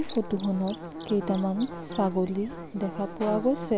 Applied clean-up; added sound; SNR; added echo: none; Buzz / Bird; 11 dB; none.